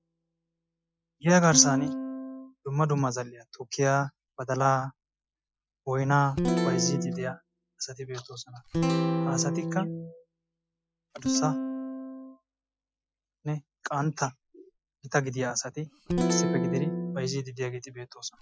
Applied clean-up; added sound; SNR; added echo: classical method Wiener filter.